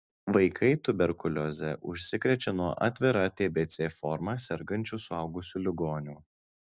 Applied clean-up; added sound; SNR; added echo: none; none; none; none.